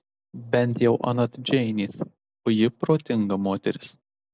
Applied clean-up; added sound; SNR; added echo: none; none; none; none.